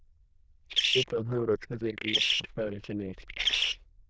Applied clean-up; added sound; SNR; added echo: neural diffusion model UNIVERSE++.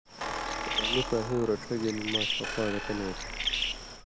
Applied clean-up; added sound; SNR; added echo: none; Squeak + Bird; 0 dB; none.